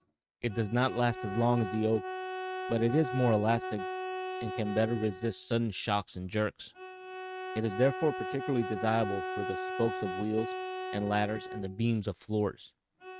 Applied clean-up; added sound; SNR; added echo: neural mask model RNNoise.